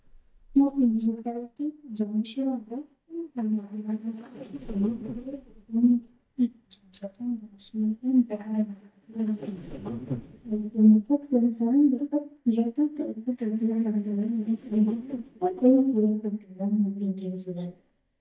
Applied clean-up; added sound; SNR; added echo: neural mask model DeepFilterNet 3.